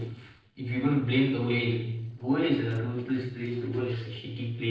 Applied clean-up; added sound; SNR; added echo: neural separator model SepFormer DNS4.